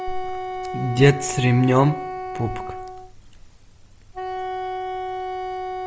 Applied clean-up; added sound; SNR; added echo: none; Wind instrument, woodwind instrument; 6 dB; none.